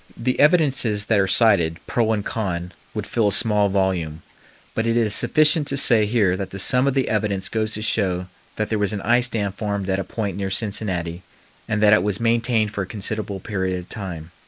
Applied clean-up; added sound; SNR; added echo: neural mask model Resemble Enhance denoiser.